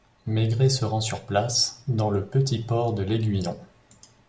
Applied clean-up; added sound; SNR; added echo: none; none; none; none.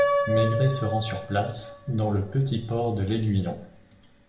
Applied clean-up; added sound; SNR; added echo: none; Piano; 5 dB; reverberation time 0.5 s.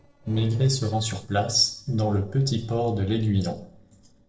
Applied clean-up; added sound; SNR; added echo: neural separator model SepFormer DNS4.